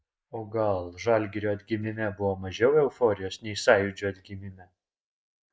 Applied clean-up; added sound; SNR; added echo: neural mask model Resemble Enhance denoiser.